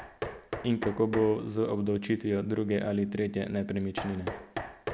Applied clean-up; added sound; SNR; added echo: none; Knock; 11 dB; none.